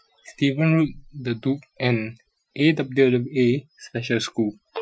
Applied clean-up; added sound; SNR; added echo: classical method Wiener filter.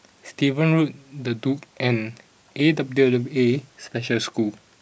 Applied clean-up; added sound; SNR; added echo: none; none; none; none.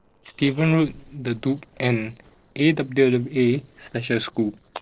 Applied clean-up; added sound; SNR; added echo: neural separator model SepFormer DNS4.